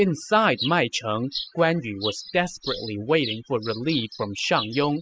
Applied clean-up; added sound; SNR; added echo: classical method spectral subtraction.